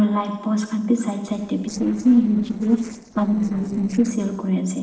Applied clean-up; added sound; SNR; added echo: neural separator model SepFormer DNS4.